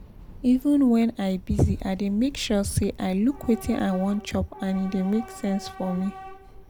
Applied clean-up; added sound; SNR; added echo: none; Subway, metro, underground / Train; 16 dB; none.